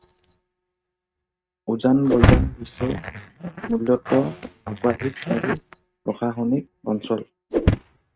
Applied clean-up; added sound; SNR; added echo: neural mask model RNNoise.